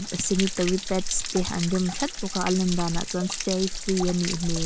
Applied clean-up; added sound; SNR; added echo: none; Stream / Trickle, dribble / Splash, splatter; 4 dB; none.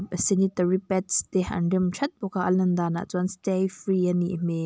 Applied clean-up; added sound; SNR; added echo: none; none; none; none.